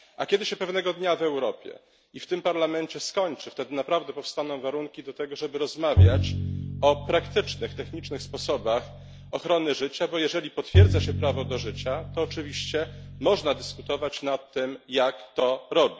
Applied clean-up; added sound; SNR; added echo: none; Bowed string instrument; -2 dB; none.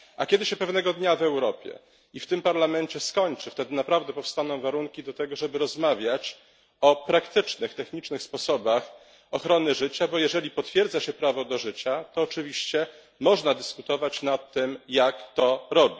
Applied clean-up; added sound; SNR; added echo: none; none; none; none.